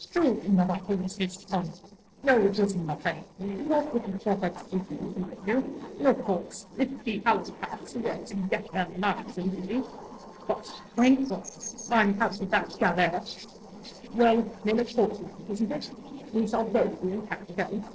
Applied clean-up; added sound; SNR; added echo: neural separator model SepFormer DNS4.